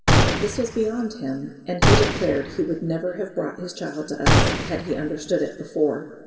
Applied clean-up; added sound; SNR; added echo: none; Gunshot, gunfire; -4 dB; reverberation time 1.8 s.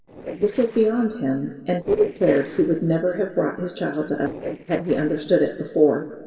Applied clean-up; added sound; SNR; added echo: neural separator model SepFormer DNS4.